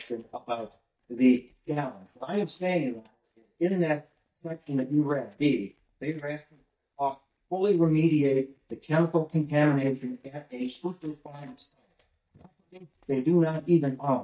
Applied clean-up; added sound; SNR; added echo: neural mask model DeepFilterNet 3.